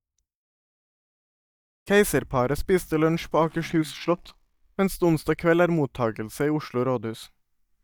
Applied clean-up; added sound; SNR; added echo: neural mask model DeepFilterNet 3.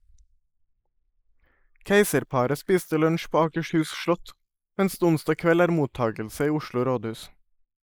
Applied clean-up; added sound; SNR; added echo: neural mask model Resemble Enhance denoiser.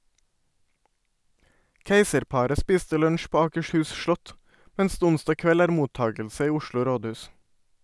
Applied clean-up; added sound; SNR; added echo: none; none; none; none.